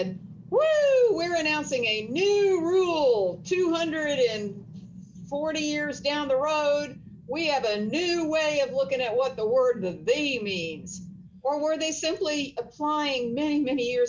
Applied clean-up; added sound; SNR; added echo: none; none; none; none.